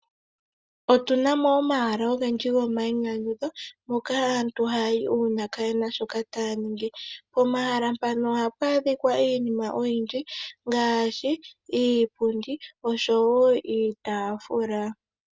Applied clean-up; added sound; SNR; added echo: none; none; none; none.